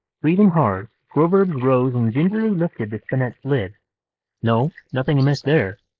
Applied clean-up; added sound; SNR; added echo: neural mask model Resemble Enhance denoiser.